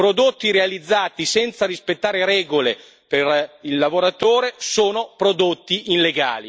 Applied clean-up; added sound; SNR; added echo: none; none; none; none.